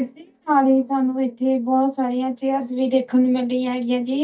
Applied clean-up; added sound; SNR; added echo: neural mask model DeepFilterNet 3.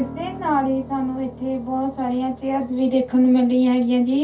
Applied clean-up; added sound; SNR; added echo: none; Piano; 18 dB; reverberation time 0.2 s.